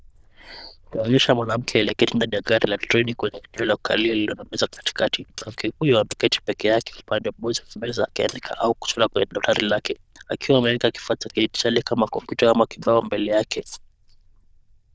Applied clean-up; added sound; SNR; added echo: neural diffusion model UNIVERSE++.